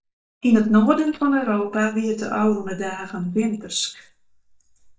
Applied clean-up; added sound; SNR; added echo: neural mask model DeepFilterNet 3.